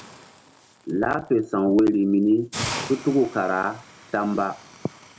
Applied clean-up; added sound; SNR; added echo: none; Hiss; 14 dB; none.